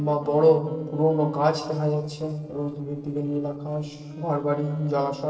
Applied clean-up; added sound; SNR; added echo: neural separator model SepFormer DNS4.